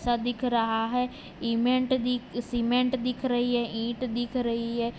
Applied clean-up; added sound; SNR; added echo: none; none; none; none.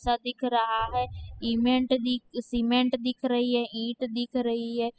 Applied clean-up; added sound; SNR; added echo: classical method spectral subtraction.